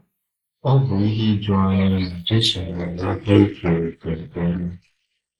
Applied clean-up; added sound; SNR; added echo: neural mask model Resemble Enhance denoiser.